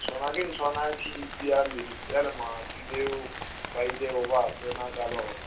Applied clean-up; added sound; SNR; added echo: none; Rain; 8 dB; reverberation time 0.3 s.